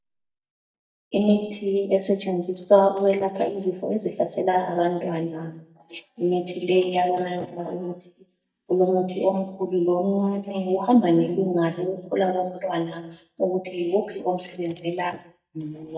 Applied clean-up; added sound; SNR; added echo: neural mask model DeepFilterNet 3.